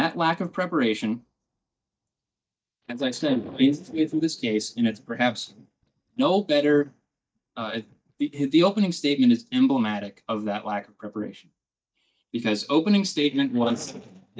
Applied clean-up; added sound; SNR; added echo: neural mask model DeepFilterNet 3.